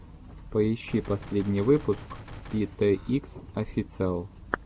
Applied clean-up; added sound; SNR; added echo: none; Gunshot, gunfire; 17 dB; none.